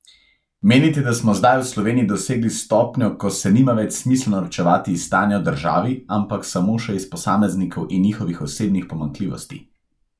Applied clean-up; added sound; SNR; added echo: none; none; none; none.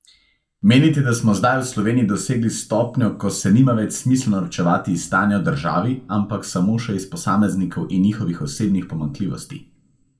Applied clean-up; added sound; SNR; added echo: none; none; none; reverberation time 0.4 s.